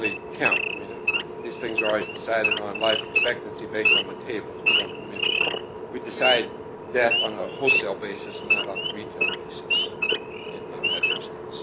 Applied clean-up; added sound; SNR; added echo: none; Idling / Wild animals; -3 dB; none.